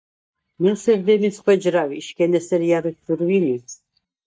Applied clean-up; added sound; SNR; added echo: neural mask model DeepFilterNet 3.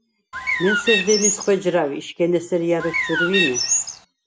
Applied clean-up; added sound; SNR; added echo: none; Bird; 0 dB; none.